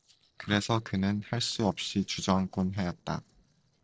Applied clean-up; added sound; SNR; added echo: neural separator model SepFormer DNS4.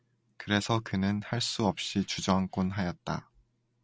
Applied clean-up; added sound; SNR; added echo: none; none; none; none.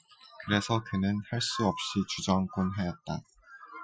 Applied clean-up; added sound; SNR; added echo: classical method Wiener filter.